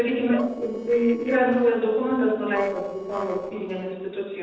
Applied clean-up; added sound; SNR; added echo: neural separator model SepFormer DNS4.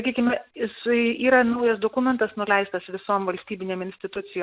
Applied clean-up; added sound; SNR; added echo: none; none; none; none.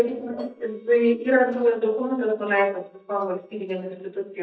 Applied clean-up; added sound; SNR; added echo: neural mask model DeepFilterNet 3.